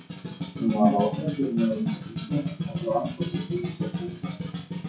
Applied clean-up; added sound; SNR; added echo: classical method WPE with log-MMSE.